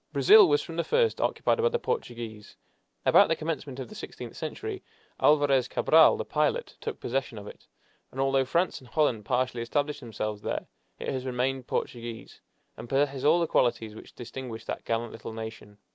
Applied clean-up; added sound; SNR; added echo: none; none; none; none.